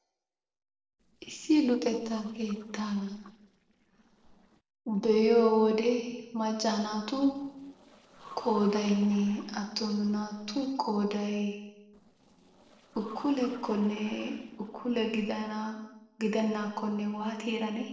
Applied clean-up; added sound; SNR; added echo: neural separator model SepFormer DNS4.